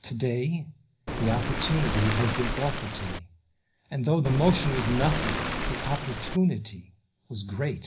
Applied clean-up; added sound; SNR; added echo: none; Waves, surf; 2 dB; reverberation time 0.5 s.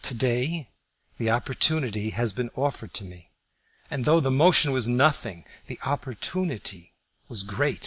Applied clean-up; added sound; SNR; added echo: none; none; none; none.